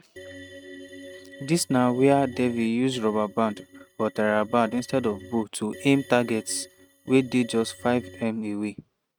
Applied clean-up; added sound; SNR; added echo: neural mask model RNNoise.